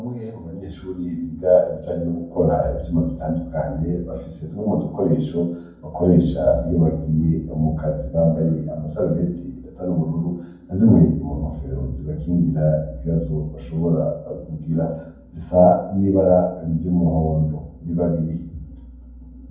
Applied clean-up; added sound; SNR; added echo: none; none; none; reverberation time 0.9 s.